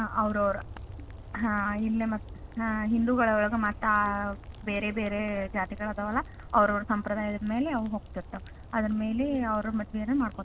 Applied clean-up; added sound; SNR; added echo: none; Rain; 14 dB; none.